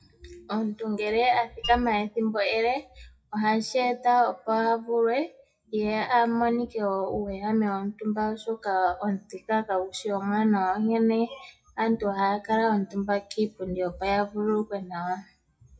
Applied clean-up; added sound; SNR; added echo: classical method WPE with log-MMSE.